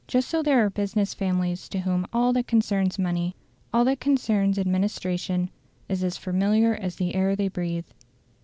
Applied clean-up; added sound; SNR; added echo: none; none; none; none.